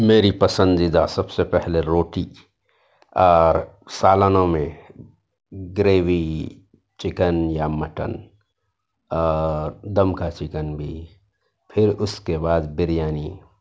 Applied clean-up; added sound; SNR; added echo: none; none; none; none.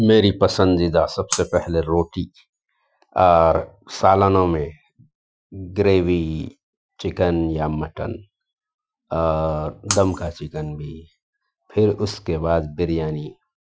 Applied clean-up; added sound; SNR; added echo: classical method Wiener filter.